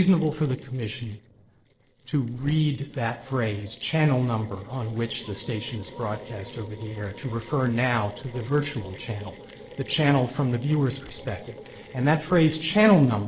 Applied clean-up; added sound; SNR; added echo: neural separator model SepFormer DNS4.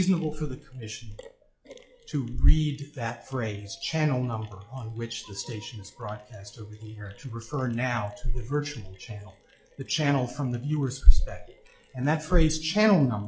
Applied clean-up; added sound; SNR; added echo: classical method log-MMSE.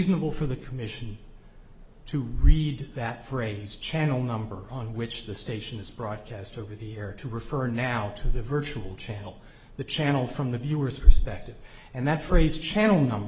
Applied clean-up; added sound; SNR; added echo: none; none; none; none.